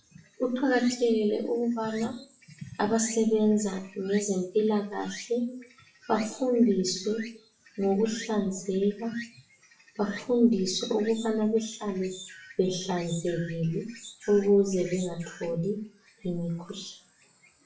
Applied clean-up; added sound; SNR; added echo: classical method WPE with log-MMSE.